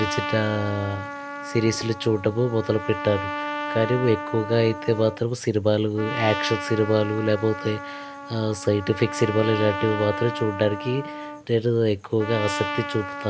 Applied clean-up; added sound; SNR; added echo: none; Trumpet; 8 dB; none.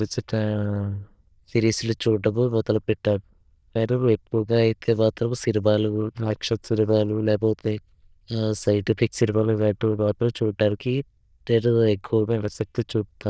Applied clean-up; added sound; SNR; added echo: neural diffusion model UNIVERSE++.